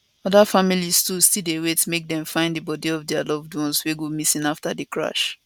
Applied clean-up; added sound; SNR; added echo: none; none; none; none.